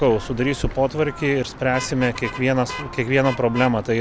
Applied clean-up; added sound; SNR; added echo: none; Vehicle horn, car horn, honking; 16 dB; none.